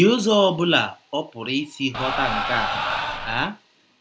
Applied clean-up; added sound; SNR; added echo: none; Crowd; 3 dB; none.